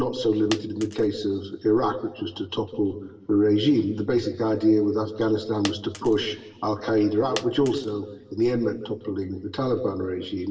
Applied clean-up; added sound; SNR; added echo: none; Coin (dropping); 17 dB; reverberation time 1.4 s.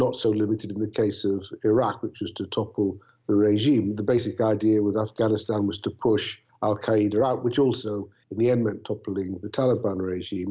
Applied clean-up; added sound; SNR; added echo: none; none; none; none.